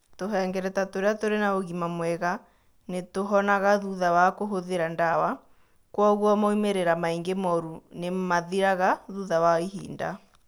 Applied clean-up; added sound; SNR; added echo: none; none; none; none.